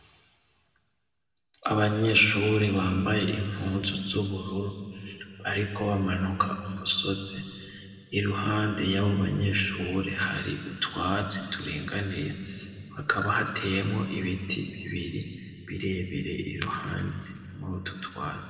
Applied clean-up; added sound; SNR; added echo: none; none; none; reverberation time 2.4 s.